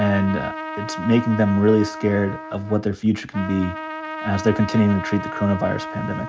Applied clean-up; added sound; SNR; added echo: none; Trumpet; 10 dB; none.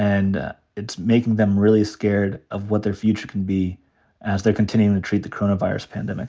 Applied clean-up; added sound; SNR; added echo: none; none; none; none.